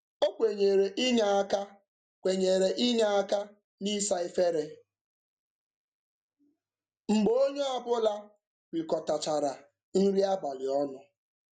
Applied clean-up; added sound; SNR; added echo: none; none; none; none.